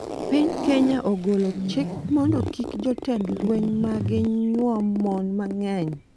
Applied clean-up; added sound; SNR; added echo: none; Zipper (clothing) + Bass guitar; 7 dB; none.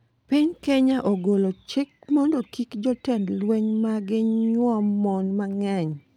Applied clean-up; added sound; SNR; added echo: none; none; none; none.